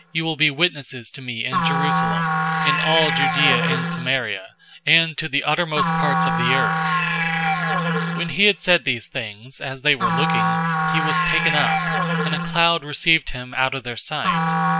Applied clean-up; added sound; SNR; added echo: none; Musical instrument; -1 dB; none.